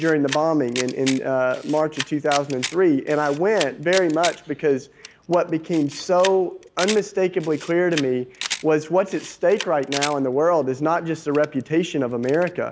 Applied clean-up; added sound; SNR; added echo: none; Camera; 13 dB; none.